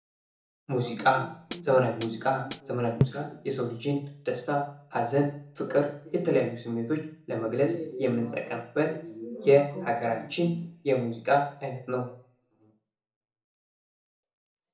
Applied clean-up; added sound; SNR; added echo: none; Hi-hat; 5 dB; reverberation time 0.7 s.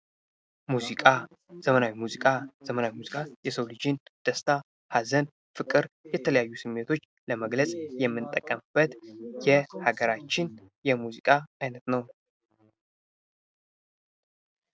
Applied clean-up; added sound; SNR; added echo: none; none; none; none.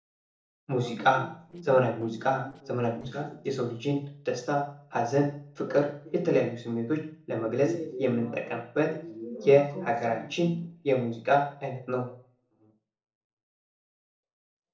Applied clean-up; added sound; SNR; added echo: neural separator model SepFormer DNS4.